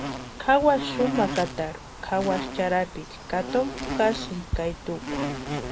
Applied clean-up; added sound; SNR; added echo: none; Insect; 6 dB; none.